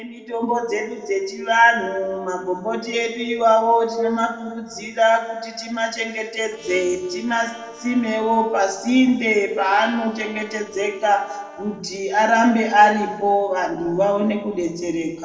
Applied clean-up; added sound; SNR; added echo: neural separator model SepFormer DNS4.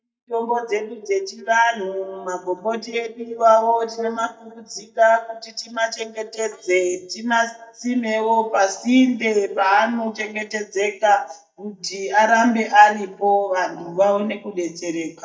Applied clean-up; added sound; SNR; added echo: neural mask model DeepFilterNet 3.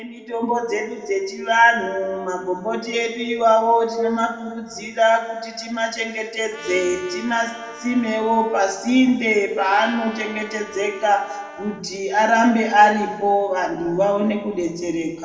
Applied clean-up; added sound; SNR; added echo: none; Trumpet; 18 dB; reverberation time 1.7 s.